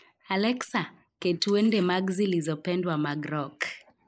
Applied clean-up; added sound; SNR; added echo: neural mask model Resemble Enhance denoiser.